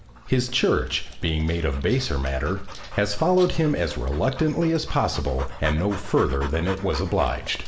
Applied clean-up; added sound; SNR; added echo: none; Dog; 17 dB; reverberation time 0.6 s.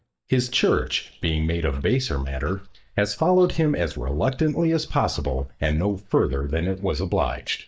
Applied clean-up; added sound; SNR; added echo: neural mask model DeepFilterNet 3.